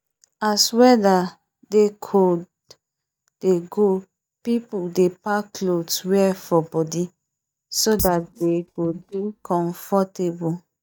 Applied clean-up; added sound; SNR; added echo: neural mask model DeepFilterNet 3.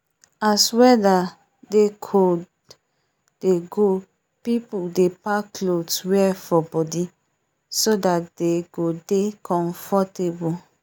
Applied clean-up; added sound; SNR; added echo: none; none; none; none.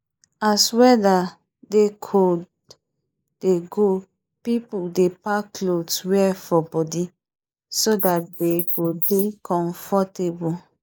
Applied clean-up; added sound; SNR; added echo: neural mask model Resemble Enhance denoiser.